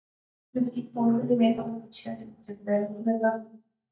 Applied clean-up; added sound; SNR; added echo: neural mask model DeepFilterNet 3.